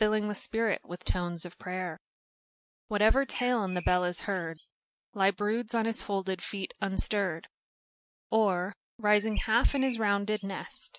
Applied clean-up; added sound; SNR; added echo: neural mask model RNNoise.